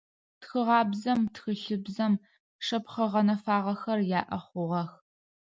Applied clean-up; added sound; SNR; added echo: none; none; none; none.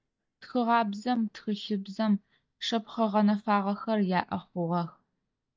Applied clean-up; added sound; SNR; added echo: neural mask model DeepFilterNet 3.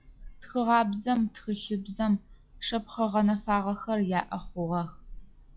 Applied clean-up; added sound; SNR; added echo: classical method log-MMSE.